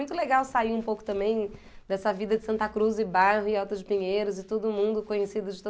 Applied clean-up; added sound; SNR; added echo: none; none; none; none.